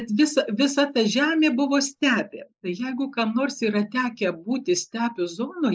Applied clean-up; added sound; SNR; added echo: neural mask model Resemble Enhance denoiser.